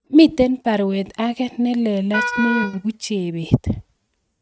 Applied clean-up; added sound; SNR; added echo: neural mask model RNNoise.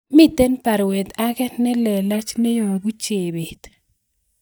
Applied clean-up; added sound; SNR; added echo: neural mask model DeepFilterNet 3.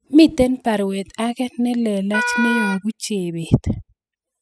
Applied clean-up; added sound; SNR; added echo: classical method spectral subtraction.